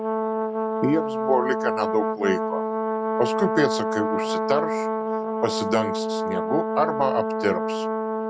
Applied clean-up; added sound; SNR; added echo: none; Brass instrument; -1 dB; none.